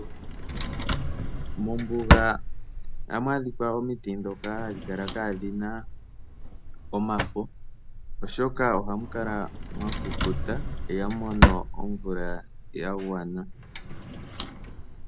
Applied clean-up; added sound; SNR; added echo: none; Drawer open or close; -3 dB; none.